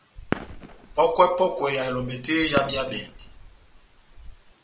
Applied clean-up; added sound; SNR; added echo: none; Fireworks; 12 dB; none.